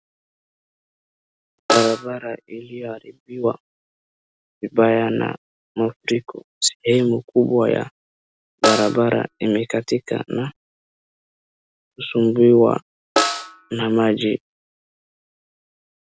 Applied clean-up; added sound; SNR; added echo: none; Snare drum; 4 dB; none.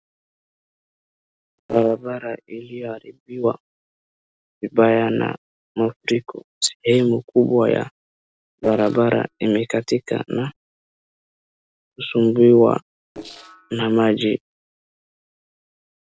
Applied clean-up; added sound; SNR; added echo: neural separator model SepFormer DNS4.